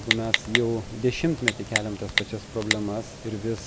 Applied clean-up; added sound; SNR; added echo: none; Typing; 1 dB; none.